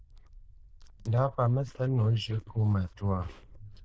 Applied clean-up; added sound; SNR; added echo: neural diffusion model UNIVERSE++.